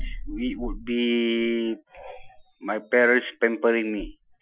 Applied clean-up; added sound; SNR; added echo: classical method Wiener filter.